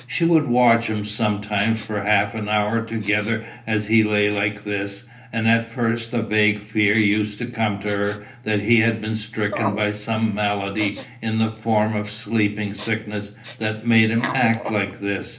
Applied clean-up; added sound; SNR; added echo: none; Respiratory sounds; 16 dB; reverberation time 0.3 s.